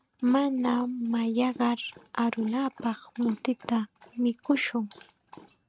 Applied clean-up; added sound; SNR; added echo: neural mask model RNNoise.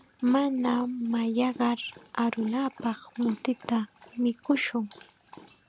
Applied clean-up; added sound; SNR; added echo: none; Dog; 20 dB; none.